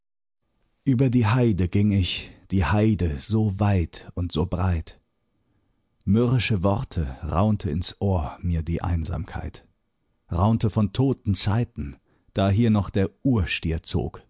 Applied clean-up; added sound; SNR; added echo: none; none; none; none.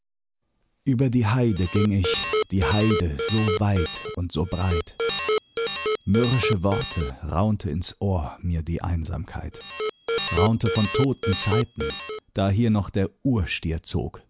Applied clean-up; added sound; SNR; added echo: none; Alarm; 3 dB; none.